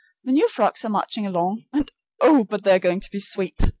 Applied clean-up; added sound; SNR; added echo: none; none; none; none.